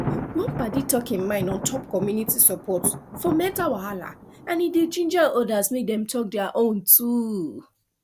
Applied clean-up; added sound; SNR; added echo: none; Thunder; 11 dB; none.